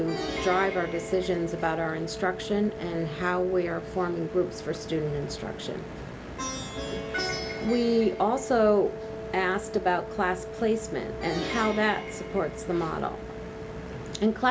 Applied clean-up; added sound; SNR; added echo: none; Plucked string instrument + Wind instrument, woodwind instrument; 9 dB; none.